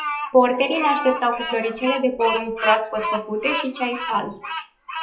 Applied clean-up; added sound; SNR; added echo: classical method WPE with log-MMSE.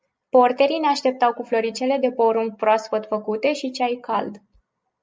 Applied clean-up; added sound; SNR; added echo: none; none; none; none.